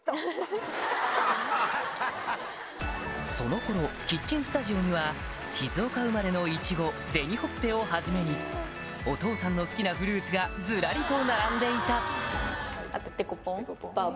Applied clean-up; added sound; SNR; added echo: none; Applause / Cheering; 18 dB; none.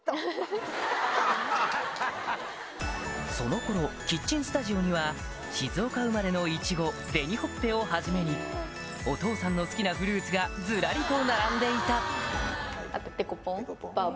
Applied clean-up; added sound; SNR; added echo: none; none; none; none.